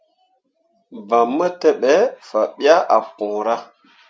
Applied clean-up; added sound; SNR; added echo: none; none; none; none.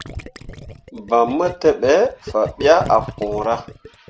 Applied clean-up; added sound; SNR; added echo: none; Gurgling; 15 dB; none.